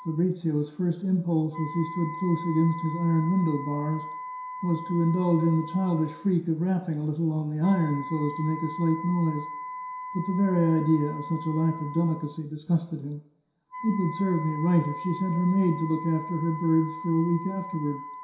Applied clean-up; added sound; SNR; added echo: none; Wind instrument, woodwind instrument; 12 dB; reverberation time 0.7 s.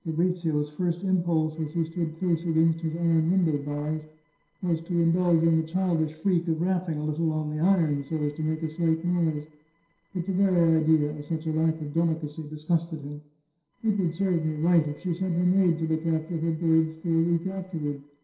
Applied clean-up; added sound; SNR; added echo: neural separator model SepFormer DNS4.